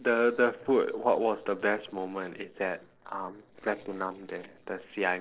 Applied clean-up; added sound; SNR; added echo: neural separator model SepFormer DNS4.